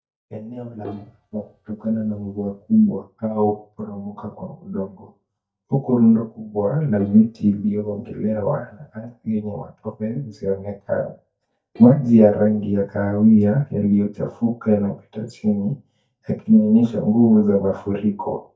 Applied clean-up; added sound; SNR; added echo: neural mask model DeepFilterNet 3.